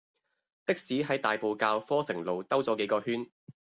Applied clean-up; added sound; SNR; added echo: none; none; none; none.